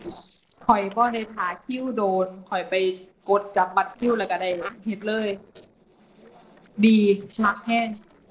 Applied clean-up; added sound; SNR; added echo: neural separator model SepFormer DNS4.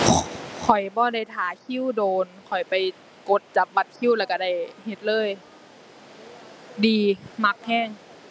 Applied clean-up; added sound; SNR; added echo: none; none; none; none.